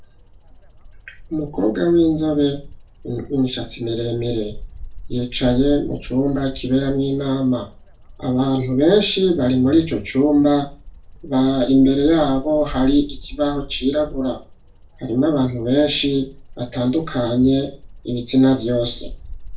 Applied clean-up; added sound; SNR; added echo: none; Bird vocalization, bird call, bird song; 14 dB; reverberation time 0.3 s.